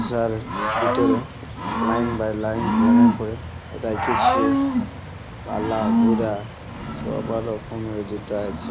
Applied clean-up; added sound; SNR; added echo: none; Cricket / Growling; -4 dB; none.